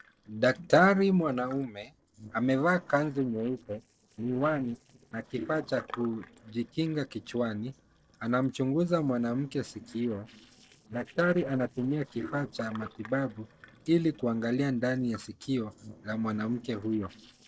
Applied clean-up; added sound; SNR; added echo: neural separator model SepFormer DNS4.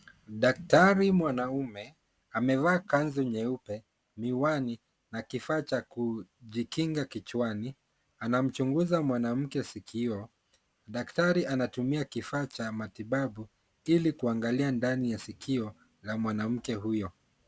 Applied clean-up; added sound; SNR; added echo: none; none; none; none.